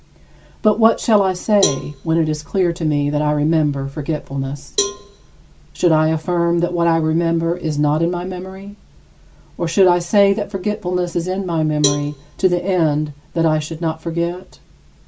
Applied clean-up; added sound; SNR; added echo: none; Cowbell; 12 dB; none.